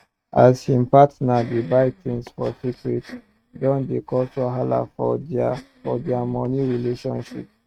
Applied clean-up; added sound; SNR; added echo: neural mask model RNNoise.